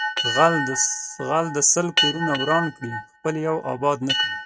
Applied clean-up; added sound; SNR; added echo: neural mask model RNNoise.